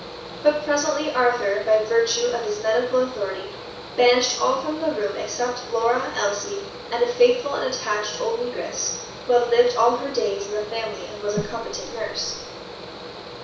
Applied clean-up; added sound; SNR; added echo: none; Mechanical fan; 13 dB; reverberation time 0.6 s.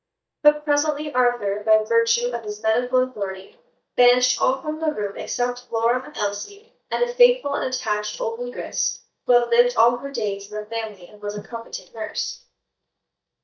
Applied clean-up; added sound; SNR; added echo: neural mask model DeepFilterNet 3.